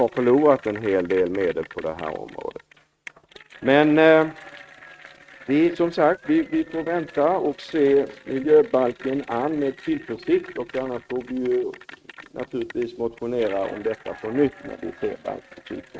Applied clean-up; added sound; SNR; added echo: neural mask model RNNoise.